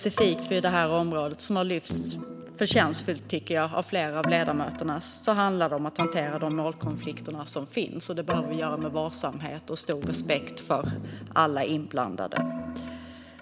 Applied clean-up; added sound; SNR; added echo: none; Keyboard (musical); 8 dB; none.